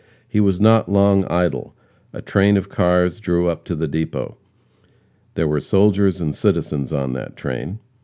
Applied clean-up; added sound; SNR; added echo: none; none; none; none.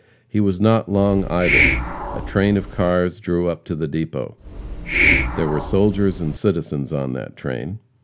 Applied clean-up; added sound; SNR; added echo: none; Hiss; 1 dB; none.